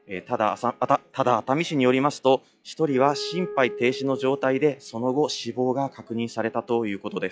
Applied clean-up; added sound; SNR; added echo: classical method log-MMSE.